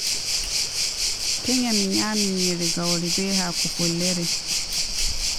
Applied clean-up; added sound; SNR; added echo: none; Waves, surf; -3 dB; none.